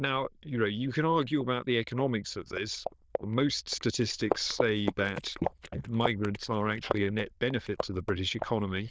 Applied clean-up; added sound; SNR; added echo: neural diffusion model UNIVERSE++.